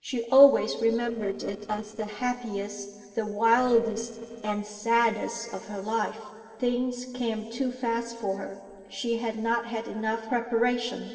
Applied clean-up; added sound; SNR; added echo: neural separator model SepFormer DNS4.